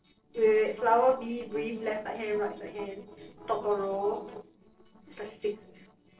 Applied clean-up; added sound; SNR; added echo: neural separator model SepFormer DNS4.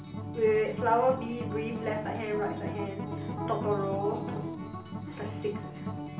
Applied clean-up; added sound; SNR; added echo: none; Acoustic guitar; 4 dB; reverberation time 0.8 s.